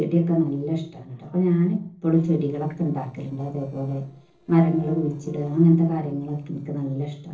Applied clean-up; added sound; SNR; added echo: neural separator model SepFormer DNS4.